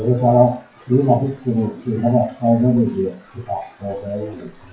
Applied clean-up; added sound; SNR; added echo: classical method WPE with log-MMSE.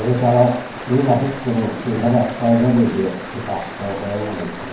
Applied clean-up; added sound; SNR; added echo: none; Stream; 13 dB; reverberation time 0.9 s.